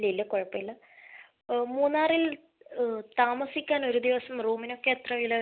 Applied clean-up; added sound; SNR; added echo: none; none; none; none.